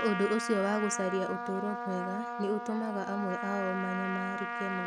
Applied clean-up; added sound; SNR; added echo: none; Trumpet; 4 dB; none.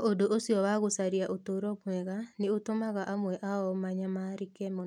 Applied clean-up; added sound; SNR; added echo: none; none; none; none.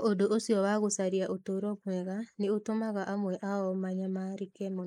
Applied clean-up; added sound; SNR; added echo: neural mask model Resemble Enhance denoiser.